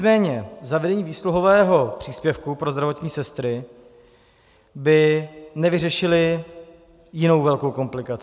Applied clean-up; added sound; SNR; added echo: none; none; none; none.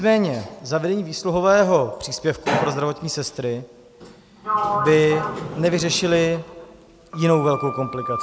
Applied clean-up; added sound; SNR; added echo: none; Sliding door; 8 dB; none.